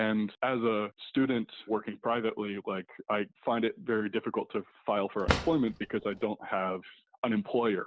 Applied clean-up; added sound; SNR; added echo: none; Drawer open or close; 3 dB; none.